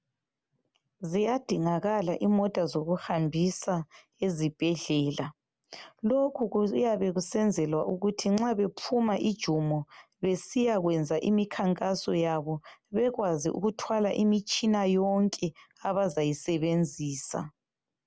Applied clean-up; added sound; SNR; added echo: none; none; none; none.